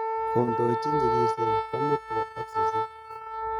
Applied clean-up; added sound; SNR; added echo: neural mask model RNNoise.